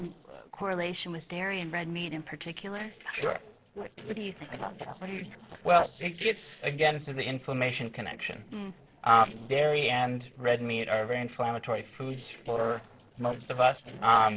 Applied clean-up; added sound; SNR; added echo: neural separator model SepFormer DNS4.